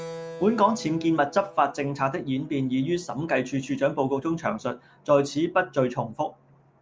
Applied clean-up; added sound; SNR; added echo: none; Keyboard (musical); 20 dB; none.